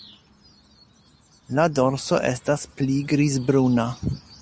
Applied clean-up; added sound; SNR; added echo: none; none; none; none.